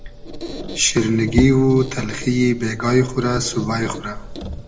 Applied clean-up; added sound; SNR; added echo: none; Squeak; 10 dB; reverberation time 0.9 s.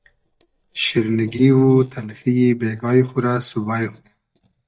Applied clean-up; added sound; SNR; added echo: neural mask model DeepFilterNet 3.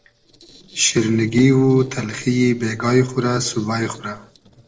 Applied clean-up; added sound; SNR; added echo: neural separator model SepFormer DNS4.